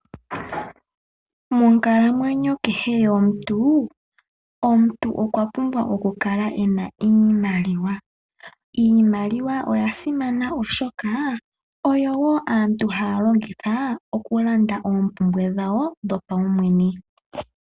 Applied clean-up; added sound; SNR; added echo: none; none; none; none.